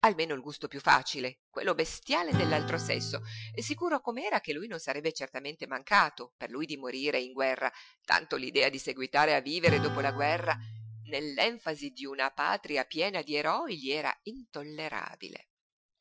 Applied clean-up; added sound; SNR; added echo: classical method Wiener filter.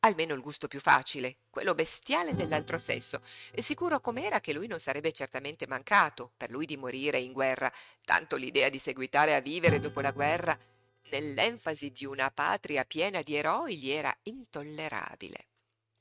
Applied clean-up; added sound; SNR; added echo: neural mask model RNNoise.